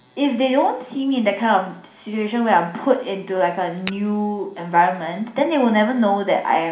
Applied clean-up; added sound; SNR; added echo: none; Tap / Glass; 16 dB; reverberation time 0.5 s.